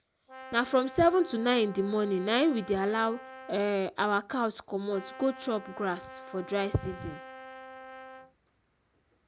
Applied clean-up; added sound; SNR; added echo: none; Brass instrument; 16 dB; none.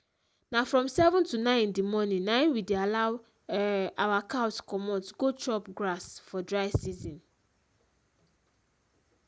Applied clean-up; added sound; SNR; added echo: none; none; none; none.